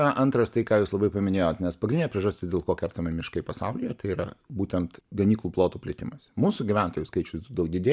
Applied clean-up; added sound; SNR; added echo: none; none; none; none.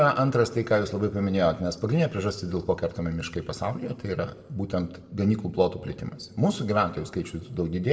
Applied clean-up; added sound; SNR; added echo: none; none; none; reverberation time 1.4 s.